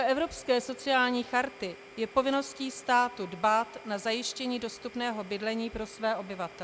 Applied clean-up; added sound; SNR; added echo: none; Domestic sounds, home sounds; 19 dB; none.